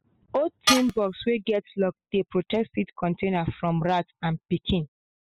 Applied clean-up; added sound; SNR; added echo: classical method spectral subtraction.